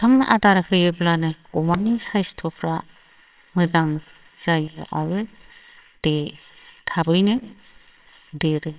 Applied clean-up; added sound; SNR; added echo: neural separator model SepFormer WHAMR!.